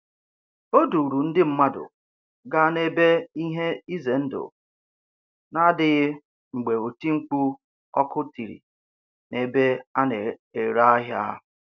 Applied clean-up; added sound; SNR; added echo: none; none; none; none.